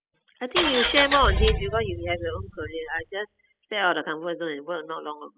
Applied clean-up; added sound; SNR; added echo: classical method spectral subtraction.